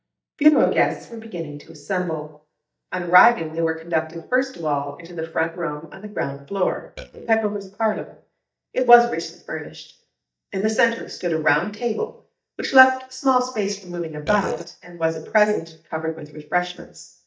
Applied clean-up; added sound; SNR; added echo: neural mask model DeepFilterNet 3.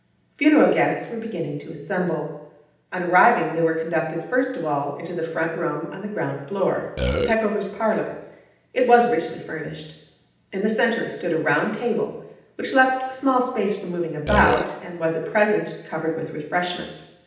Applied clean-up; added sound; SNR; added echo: none; Burping, eructation; 0 dB; reverberation time 0.8 s.